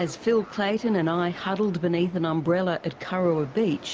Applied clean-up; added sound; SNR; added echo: none; none; none; none.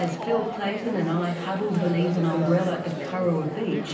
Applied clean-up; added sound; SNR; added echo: none; Chatter; 7 dB; reverberation time 0.6 s.